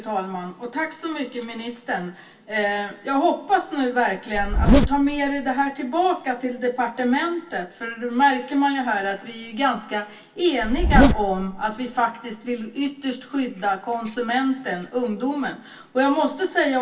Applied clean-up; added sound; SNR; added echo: none; Zipper (clothing); -4 dB; reverberation time 0.2 s.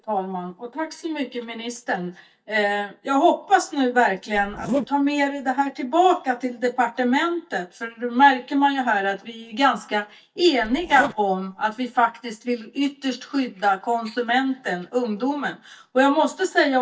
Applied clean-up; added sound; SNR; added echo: neural mask model DeepFilterNet 3.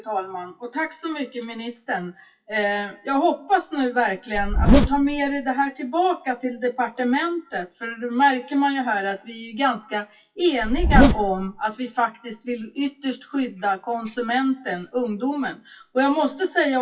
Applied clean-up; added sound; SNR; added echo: classical method WPE with log-MMSE.